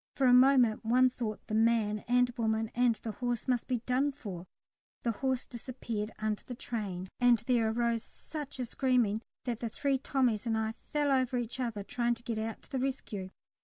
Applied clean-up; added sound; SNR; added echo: none; none; none; none.